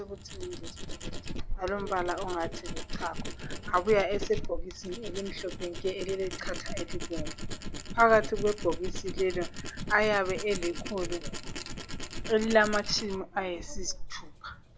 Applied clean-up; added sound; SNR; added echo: none; Tools; 5 dB; none.